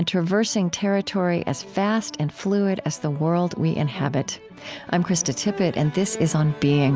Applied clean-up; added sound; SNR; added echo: none; none; none; none.